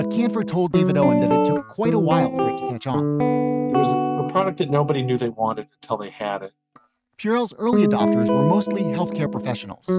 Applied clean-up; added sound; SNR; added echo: neural mask model RNNoise.